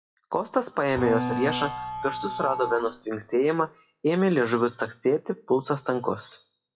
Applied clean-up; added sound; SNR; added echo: classical method WPE with log-MMSE.